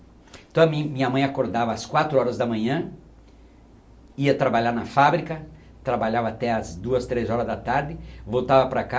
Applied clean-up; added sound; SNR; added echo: none; none; none; none.